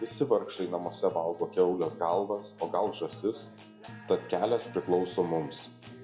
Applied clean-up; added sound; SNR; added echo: none; Guitar; 18 dB; reverberation time 0.8 s.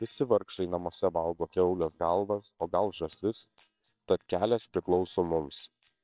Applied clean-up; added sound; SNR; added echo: neural separator model SepFormer WHAMR!.